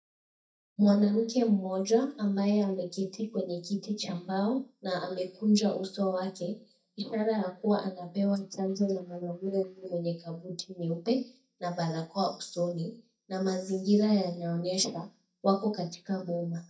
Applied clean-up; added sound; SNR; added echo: neural mask model DeepFilterNet 3.